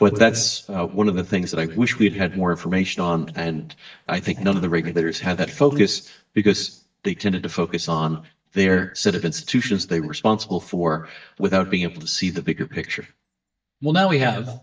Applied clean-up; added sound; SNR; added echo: neural mask model DeepFilterNet 3.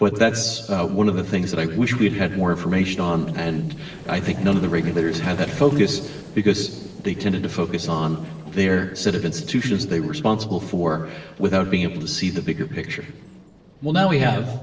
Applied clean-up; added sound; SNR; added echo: neural separator model SepFormer DNS4.